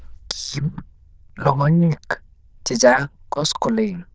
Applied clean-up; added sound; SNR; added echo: neural diffusion model UNIVERSE++.